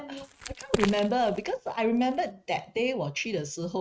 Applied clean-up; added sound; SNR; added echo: neural mask model RNNoise.